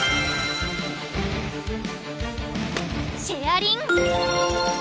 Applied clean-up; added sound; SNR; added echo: none; none; none; none.